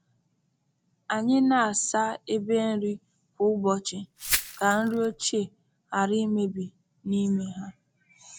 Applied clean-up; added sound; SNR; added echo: none; Glass; 5 dB; none.